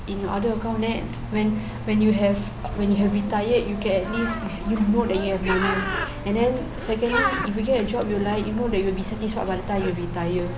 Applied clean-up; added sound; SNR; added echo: none; Bird; 6 dB; none.